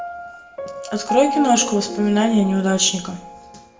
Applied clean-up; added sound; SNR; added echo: none; Piano; 9 dB; reverberation time 0.5 s.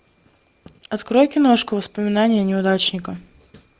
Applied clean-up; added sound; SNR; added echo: none; none; none; none.